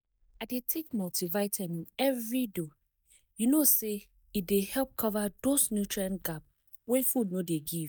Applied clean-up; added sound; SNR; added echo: neural mask model DeepFilterNet 3.